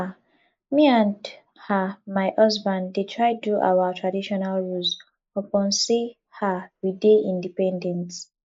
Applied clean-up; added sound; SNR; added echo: neural mask model Resemble Enhance denoiser.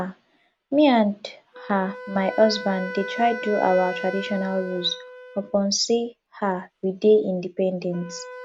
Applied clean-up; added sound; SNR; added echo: none; Wind instrument, woodwind instrument; 13 dB; none.